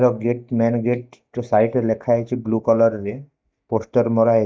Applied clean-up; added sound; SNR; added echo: neural mask model DeepFilterNet 3.